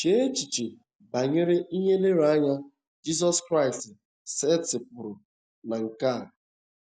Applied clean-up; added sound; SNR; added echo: none; none; none; none.